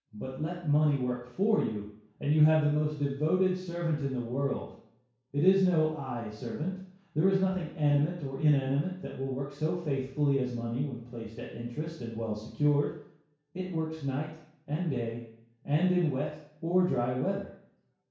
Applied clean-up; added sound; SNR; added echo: none; none; none; reverberation time 0.6 s.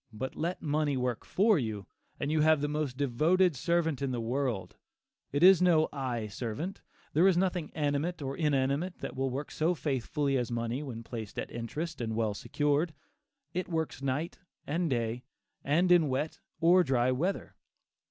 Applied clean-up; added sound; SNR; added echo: none; none; none; none.